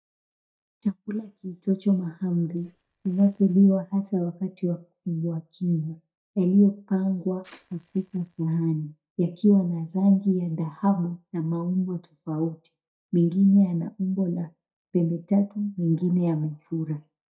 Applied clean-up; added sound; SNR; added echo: neural mask model DeepFilterNet 3.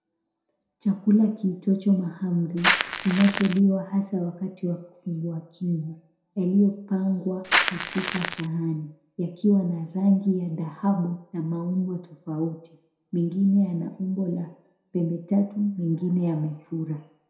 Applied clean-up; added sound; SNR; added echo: none; Crackle; -1 dB; reverberation time 0.5 s.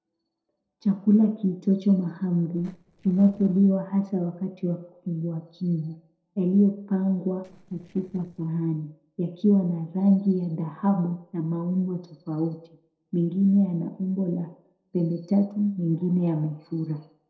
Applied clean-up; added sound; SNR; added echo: neural separator model SepFormer DNS4.